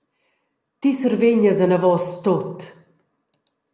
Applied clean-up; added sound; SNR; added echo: none; none; none; none.